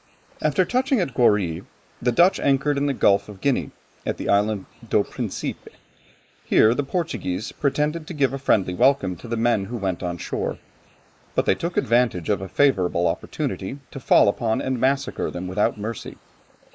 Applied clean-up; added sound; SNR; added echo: neural mask model Resemble Enhance denoiser.